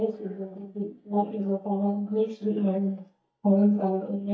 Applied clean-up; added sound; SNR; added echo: neural mask model DeepFilterNet 3.